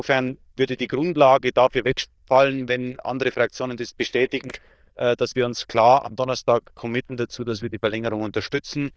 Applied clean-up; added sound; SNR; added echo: neural diffusion model UNIVERSE++.